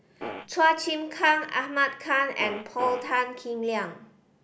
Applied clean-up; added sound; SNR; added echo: none; Fart; 9 dB; none.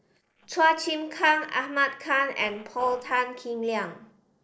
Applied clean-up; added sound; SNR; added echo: neural separator model SepFormer DNS4.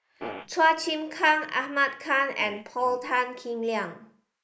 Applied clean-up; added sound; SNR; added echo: neural mask model Resemble Enhance denoiser.